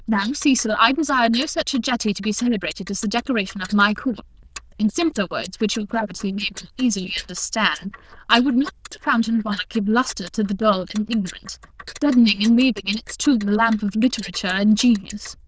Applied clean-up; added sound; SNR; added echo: neural diffusion model UNIVERSE++.